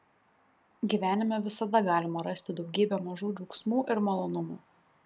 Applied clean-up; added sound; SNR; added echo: none; none; none; none.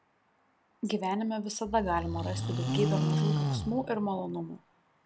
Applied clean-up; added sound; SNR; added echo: none; Livestock, farm animals, working animals; -2 dB; none.